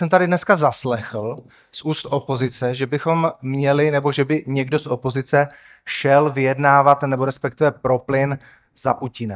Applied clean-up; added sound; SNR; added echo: neural mask model DeepFilterNet 3.